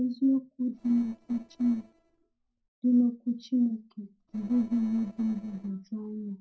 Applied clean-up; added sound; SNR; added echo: neural separator model SepFormer DNS4.